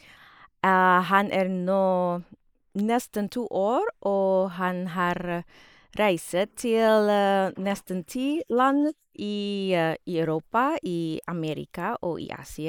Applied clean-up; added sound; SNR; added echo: neural mask model Resemble Enhance denoiser.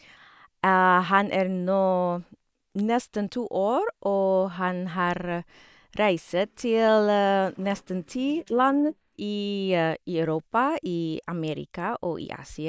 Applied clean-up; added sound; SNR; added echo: neural mask model DeepFilterNet 3.